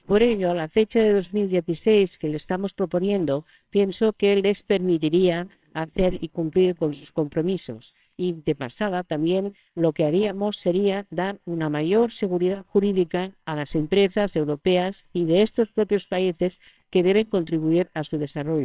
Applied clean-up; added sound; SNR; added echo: neural separator model SepFormer WHAMR!.